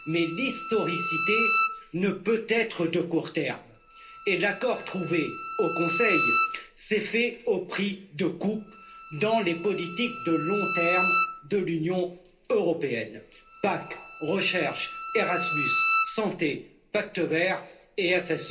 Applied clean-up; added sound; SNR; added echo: none; Bowed string instrument; 4 dB; reverberation time 0.3 s.